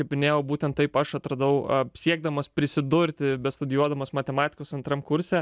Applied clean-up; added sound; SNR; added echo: none; none; none; none.